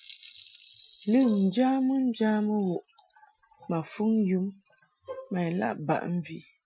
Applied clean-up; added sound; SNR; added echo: classical method Wiener filter.